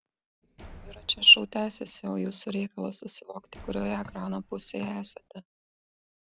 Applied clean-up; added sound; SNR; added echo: none; Drip + Slam; 20 dB; none.